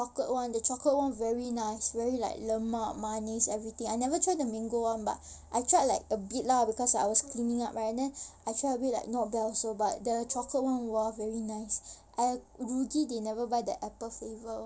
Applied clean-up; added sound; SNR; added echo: none; none; none; none.